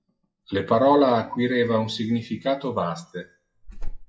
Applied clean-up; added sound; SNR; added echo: classical method WPE with log-MMSE.